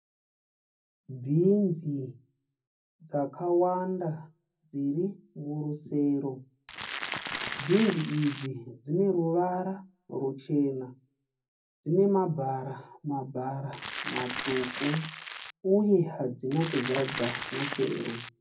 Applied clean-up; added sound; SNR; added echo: none; Crackle; 7 dB; reverberation time 0.4 s.